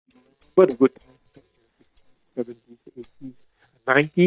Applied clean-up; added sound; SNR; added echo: neural mask model DeepFilterNet 3.